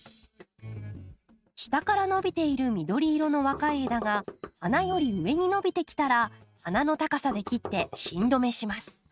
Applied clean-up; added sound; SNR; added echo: neural mask model RNNoise.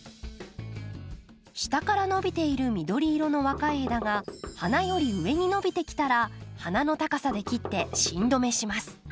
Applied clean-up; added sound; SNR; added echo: none; Knock; 11 dB; none.